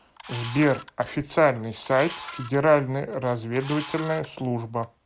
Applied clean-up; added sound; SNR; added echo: none; Camera; 15 dB; none.